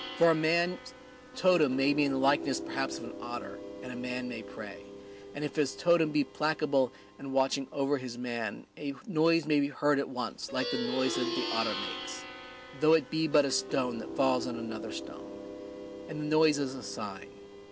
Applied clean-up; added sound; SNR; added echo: none; Plucked string instrument; 10 dB; none.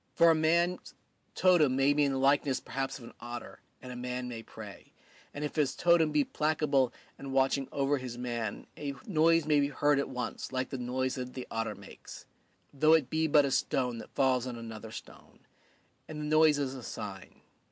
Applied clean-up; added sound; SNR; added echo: none; none; none; none.